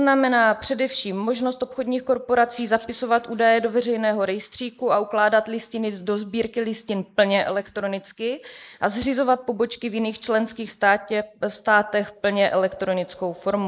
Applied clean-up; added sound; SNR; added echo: neural mask model Resemble Enhance denoiser.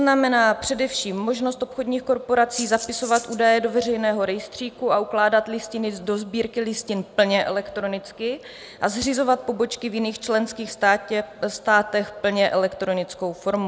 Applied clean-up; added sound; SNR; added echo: none; Rattle (instrument); 11 dB; none.